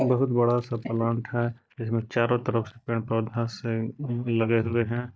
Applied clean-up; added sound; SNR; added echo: neural mask model DeepFilterNet 3.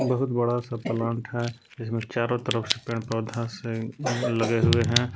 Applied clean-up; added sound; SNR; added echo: none; Crack; 11 dB; none.